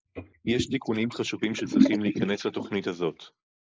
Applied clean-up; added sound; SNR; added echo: neural mask model Resemble Enhance denoiser.